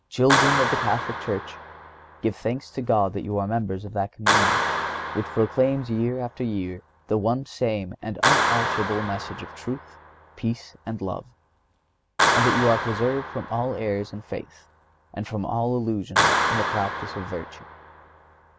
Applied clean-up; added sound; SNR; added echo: none; Clapping; 1 dB; none.